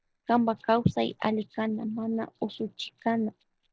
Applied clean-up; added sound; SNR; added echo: neural separator model SepFormer DNS4.